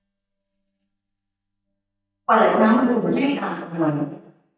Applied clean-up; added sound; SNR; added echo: neural mask model DeepFilterNet 3.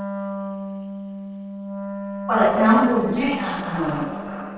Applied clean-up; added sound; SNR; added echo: neural separator model SepFormer DNS4.